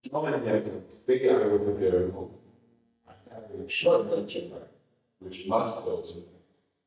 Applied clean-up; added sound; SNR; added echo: neural mask model DeepFilterNet 3.